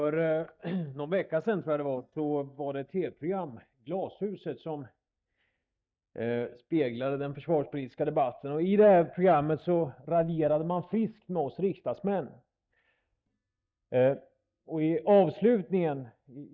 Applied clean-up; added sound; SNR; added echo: neural mask model DeepFilterNet 3.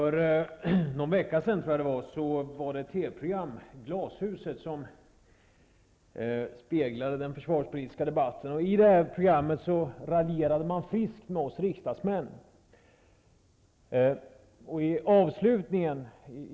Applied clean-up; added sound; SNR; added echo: none; none; none; none.